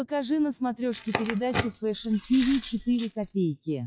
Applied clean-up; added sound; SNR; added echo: classical method log-MMSE.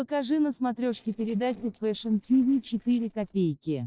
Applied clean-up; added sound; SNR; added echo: neural separator model SepFormer DNS4.